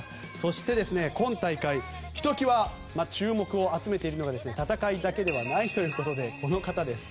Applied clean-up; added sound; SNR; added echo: none; none; none; none.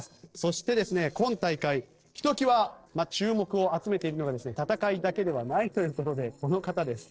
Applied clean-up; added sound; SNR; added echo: neural separator model SepFormer DNS4.